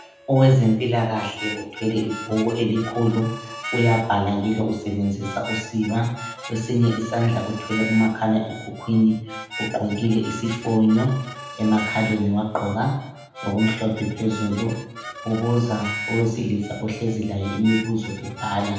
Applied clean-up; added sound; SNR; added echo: none; Harmonica; 13 dB; reverberation time 0.8 s.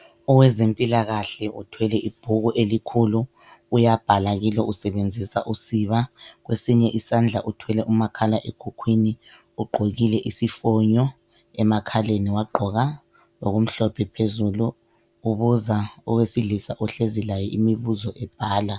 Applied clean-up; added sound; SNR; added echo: none; none; none; none.